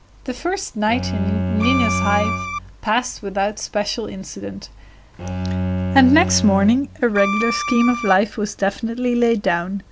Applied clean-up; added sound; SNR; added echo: none; Bowed string instrument + Bowed string instrument; 4 dB; none.